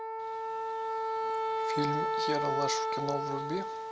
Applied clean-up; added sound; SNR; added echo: none; Wind instrument, woodwind instrument; -5 dB; none.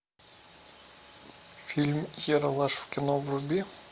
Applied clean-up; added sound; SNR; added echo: none; none; none; none.